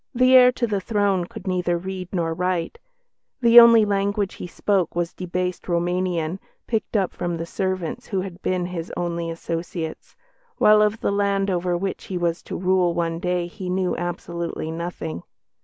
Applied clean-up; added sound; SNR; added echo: none; none; none; none.